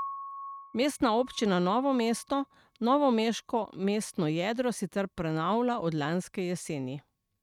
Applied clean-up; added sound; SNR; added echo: neural mask model RNNoise.